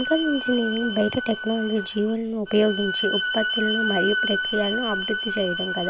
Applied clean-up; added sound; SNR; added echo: none; Bowed string instrument; 3 dB; none.